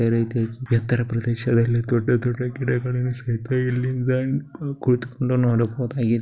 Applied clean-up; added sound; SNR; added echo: none; none; none; none.